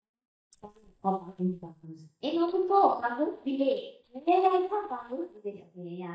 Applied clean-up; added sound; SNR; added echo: neural mask model DeepFilterNet 3.